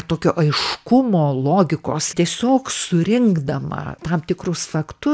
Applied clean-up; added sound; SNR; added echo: none; none; none; none.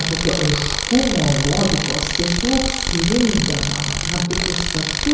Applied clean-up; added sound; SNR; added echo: none; Tools; 2 dB; reverberation time 1.0 s.